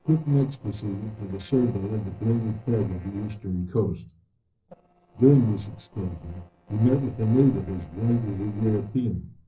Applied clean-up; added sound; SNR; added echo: neural separator model SepFormer DNS4.